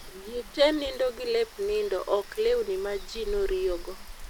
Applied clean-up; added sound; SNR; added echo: none; Rain; 12 dB; none.